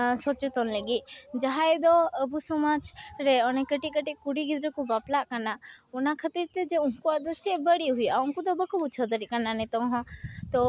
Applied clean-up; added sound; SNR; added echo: none; none; none; none.